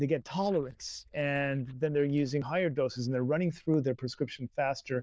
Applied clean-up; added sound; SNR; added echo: neural diffusion model UNIVERSE++.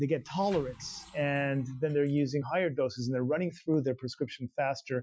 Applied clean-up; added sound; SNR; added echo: classical method Wiener filter.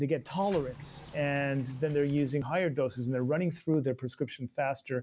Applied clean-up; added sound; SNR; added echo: none; Sliding door; 19 dB; none.